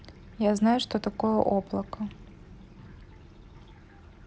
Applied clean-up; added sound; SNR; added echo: none; none; none; none.